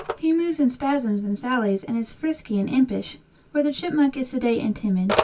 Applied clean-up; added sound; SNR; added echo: none; Telephone; 10 dB; reverberation time 0.1 s.